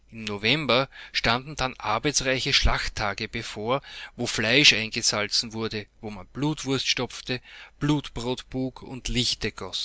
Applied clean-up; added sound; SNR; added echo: none; none; none; none.